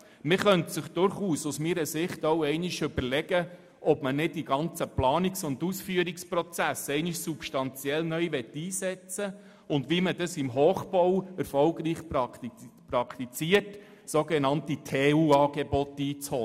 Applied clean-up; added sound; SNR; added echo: none; none; none; none.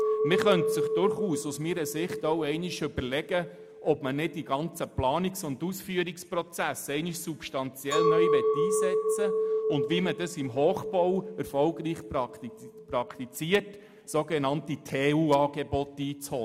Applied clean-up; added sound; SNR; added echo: none; Chink, clink; 3 dB; none.